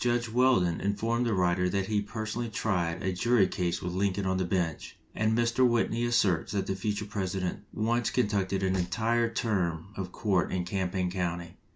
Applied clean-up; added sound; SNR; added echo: none; none; none; none.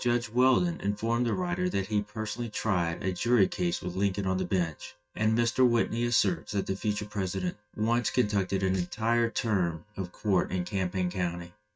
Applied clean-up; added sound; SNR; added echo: neural mask model RNNoise.